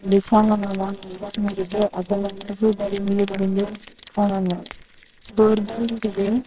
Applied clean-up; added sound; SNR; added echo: neural separator model SepFormer WHAMR!.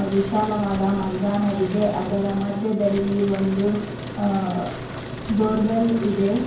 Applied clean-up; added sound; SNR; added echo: none; Truck; 10 dB; reverberation time 0.9 s.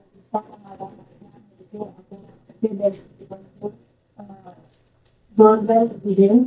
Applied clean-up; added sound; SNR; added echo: neural mask model DeepFilterNet 3.